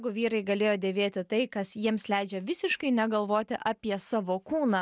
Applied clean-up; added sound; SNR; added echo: none; none; none; none.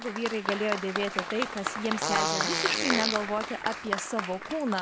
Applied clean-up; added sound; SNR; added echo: none; Fart + Applause; 0 dB; none.